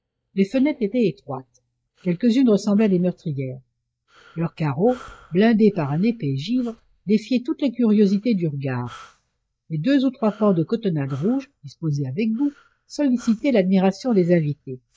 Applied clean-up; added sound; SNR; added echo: neural mask model DeepFilterNet 3.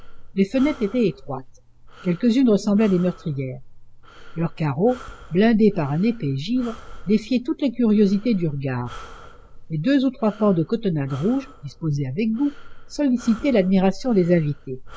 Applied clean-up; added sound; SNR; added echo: none; Breathing; 16 dB; none.